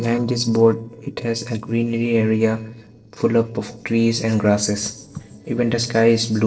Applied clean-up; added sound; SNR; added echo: neural separator model SepFormer DNS4.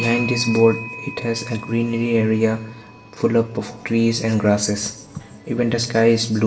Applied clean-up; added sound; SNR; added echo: none; Clock; 16 dB; reverberation time 1.0 s.